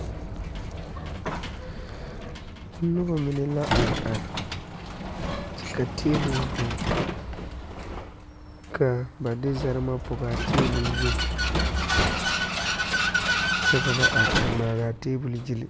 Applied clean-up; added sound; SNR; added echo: none; Vehicle; -2 dB; none.